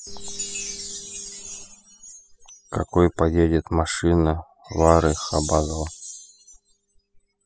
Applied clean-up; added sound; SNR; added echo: classical method spectral subtraction.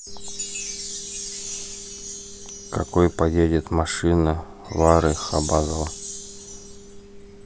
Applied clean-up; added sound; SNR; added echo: none; Chime; 12 dB; none.